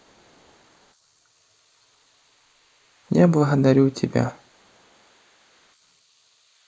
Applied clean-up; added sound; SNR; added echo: neural mask model Resemble Enhance denoiser.